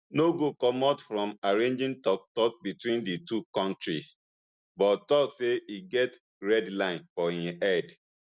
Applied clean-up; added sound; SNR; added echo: none; none; none; none.